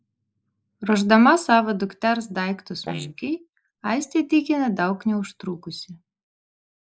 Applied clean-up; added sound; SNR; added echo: neural mask model Resemble Enhance denoiser.